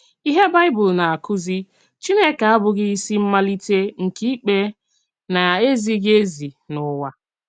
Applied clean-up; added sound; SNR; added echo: none; none; none; none.